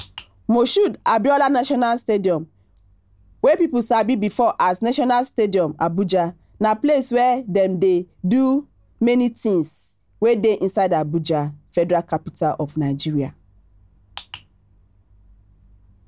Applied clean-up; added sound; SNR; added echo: none; none; none; none.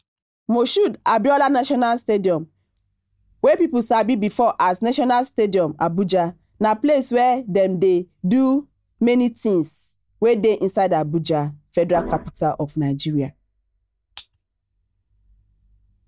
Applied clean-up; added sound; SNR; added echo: neural mask model DeepFilterNet 3.